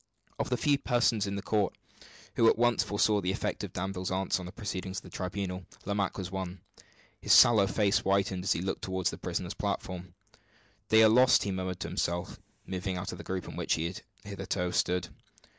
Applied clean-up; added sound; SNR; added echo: neural mask model Resemble Enhance denoiser.